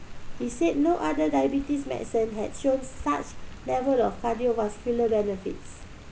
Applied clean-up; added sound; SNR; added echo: none; Rain; 12 dB; none.